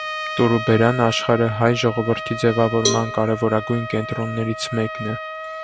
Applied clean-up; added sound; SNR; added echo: none; Trumpet + Cowbell; 8 dB; none.